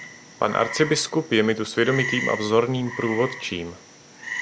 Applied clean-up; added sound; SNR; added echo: none; Frog; 10 dB; none.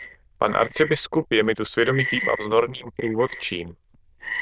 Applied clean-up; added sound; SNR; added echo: neural diffusion model UNIVERSE++.